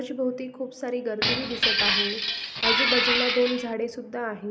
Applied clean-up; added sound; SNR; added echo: none; Glass; -4 dB; none.